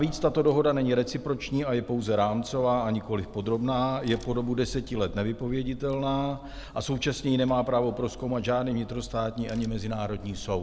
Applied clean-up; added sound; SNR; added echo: none; Crack; 17 dB; none.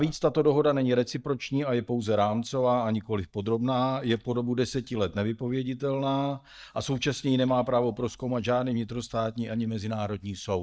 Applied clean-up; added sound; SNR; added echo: neural mask model DeepFilterNet 3.